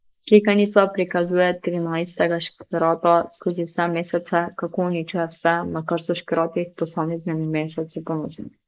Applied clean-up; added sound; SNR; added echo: neural mask model Resemble Enhance denoiser.